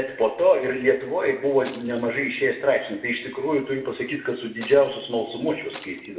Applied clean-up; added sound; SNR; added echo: none; Shatter; 11 dB; reverberation time 0.8 s.